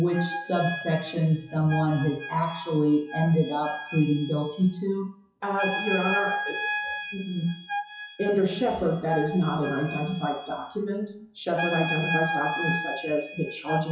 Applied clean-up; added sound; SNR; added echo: classical method WPE with log-MMSE.